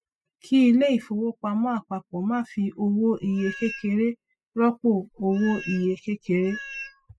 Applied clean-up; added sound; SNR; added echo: classical method spectral subtraction.